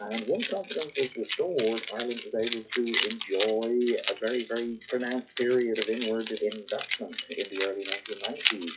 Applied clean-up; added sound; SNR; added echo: classical method WPE with log-MMSE.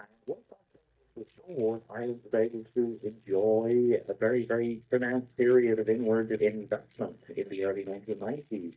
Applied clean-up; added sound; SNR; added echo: neural mask model DeepFilterNet 3.